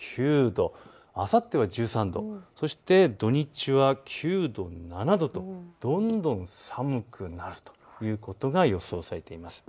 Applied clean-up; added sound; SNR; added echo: neural mask model Resemble Enhance denoiser.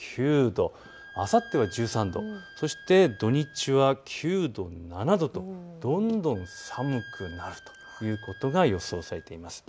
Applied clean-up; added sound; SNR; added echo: none; Wind instrument, woodwind instrument; 20 dB; none.